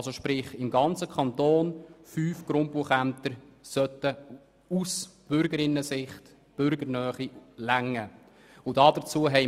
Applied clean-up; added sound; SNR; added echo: none; none; none; none.